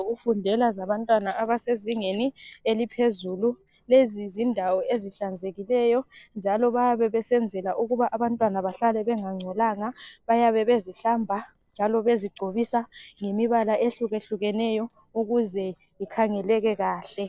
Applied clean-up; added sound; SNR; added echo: neural separator model SepFormer DNS4.